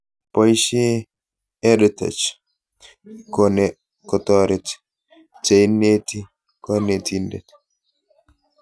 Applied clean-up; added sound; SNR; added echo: none; none; none; none.